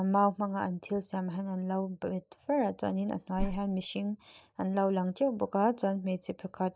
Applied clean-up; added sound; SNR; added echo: neural mask model DeepFilterNet 3.